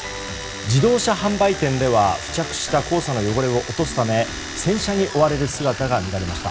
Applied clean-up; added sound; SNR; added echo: none; Domestic sounds, home sounds; 13 dB; none.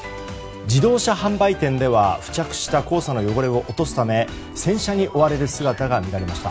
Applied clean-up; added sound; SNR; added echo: none; none; none; none.